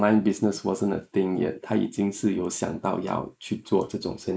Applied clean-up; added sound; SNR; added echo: neural mask model Resemble Enhance denoiser.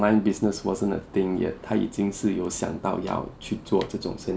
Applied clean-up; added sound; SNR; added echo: none; none; none; none.